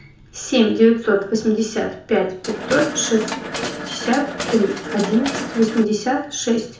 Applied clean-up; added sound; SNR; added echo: none; Mechanisms; 8 dB; reverberation time 0.6 s.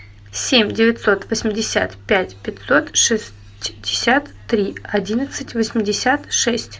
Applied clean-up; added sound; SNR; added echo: none; none; none; none.